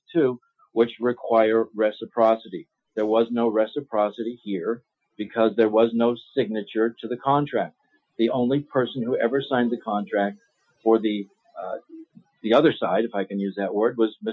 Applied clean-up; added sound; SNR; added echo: classical method Wiener filter.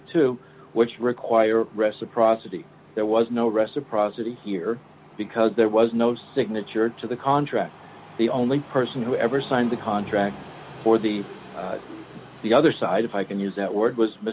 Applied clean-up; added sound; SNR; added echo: none; Train; 20 dB; none.